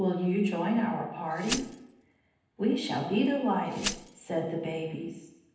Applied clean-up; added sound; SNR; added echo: none; Glass; 11 dB; reverberation time 0.9 s.